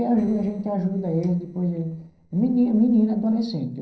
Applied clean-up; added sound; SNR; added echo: neural separator model SepFormer DNS4.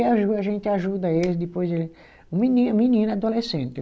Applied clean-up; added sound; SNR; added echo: none; none; none; none.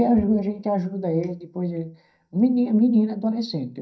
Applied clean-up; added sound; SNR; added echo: neural mask model DeepFilterNet 3.